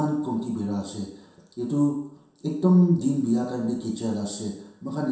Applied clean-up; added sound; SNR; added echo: none; none; none; reverberation time 0.7 s.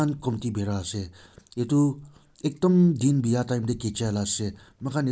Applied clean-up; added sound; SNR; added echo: none; none; none; none.